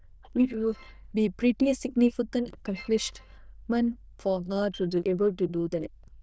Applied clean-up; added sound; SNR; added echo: neural diffusion model UNIVERSE++.